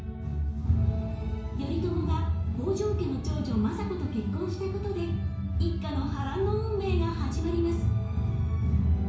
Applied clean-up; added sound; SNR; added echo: none; none; none; reverberation time 0.6 s.